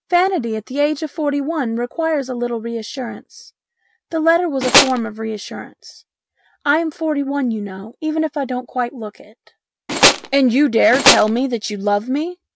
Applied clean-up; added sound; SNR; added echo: none; Tools; -4 dB; none.